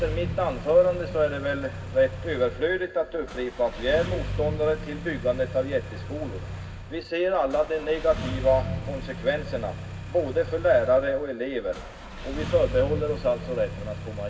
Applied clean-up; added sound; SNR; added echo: none; Engine starting; 8 dB; reverberation time 0.4 s.